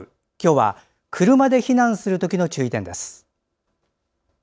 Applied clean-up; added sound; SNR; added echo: none; none; none; none.